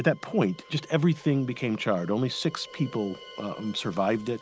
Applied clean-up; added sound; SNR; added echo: none; none; none; none.